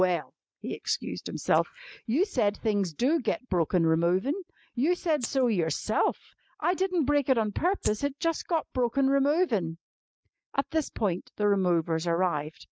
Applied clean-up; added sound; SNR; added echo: neural mask model DeepFilterNet 3.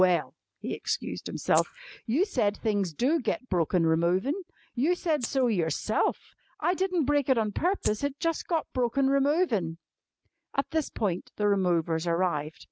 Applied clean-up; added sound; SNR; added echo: none; Rattle (instrument); 11 dB; none.